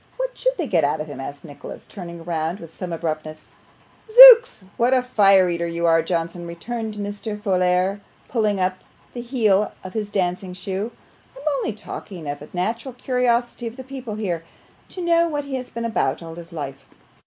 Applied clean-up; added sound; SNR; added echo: none; none; none; none.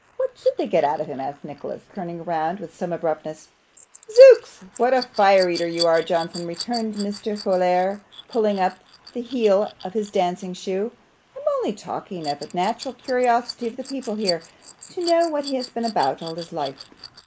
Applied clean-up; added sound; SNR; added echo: neural mask model Resemble Enhance denoiser.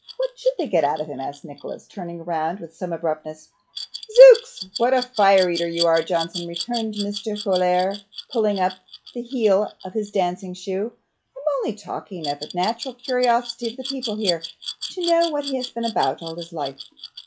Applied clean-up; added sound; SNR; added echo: classical method log-MMSE.